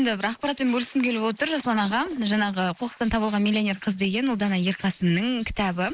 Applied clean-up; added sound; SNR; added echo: neural mask model Resemble Enhance denoiser.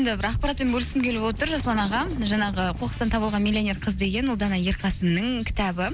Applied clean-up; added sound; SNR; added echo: none; Motorcycle; 19 dB; none.